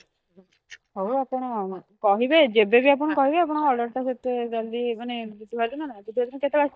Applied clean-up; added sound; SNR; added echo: neural mask model DeepFilterNet 3.